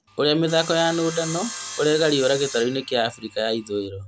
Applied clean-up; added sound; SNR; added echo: none; Sawing; 13 dB; none.